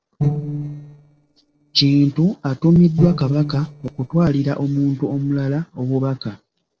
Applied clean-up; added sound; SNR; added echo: neural separator model SepFormer DNS4.